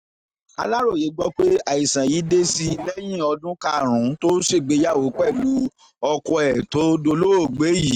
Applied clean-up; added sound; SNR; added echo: neural mask model RNNoise.